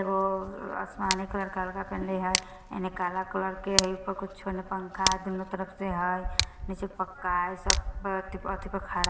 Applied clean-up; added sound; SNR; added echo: none; Tick; 3 dB; reverberation time 1.3 s.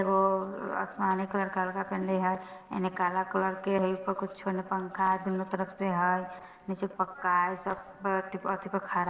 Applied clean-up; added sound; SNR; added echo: neural separator model SepFormer DNS4.